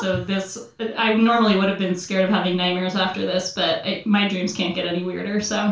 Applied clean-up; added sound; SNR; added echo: none; none; none; reverberation time 0.3 s.